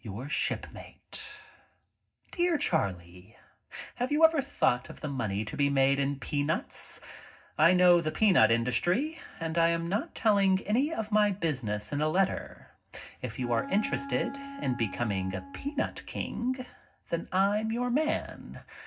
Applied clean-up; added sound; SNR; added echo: none; Wind instrument, woodwind instrument; 13 dB; reverberation time 0.4 s.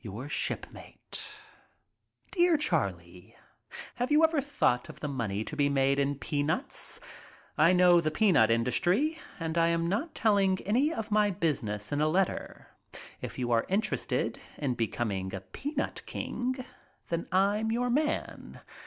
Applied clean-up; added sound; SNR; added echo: none; none; none; none.